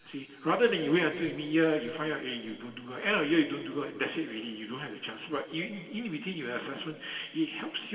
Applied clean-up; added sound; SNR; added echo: none; none; none; reverberation time 1.9 s.